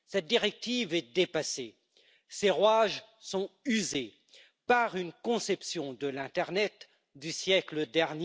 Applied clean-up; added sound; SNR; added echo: none; none; none; none.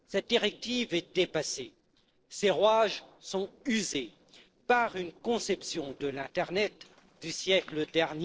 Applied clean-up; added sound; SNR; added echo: neural separator model SepFormer DNS4.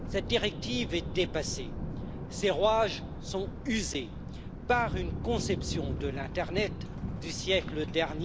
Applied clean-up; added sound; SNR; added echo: none; Thunder; 4 dB; none.